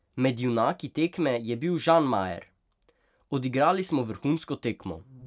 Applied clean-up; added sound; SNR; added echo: none; none; none; none.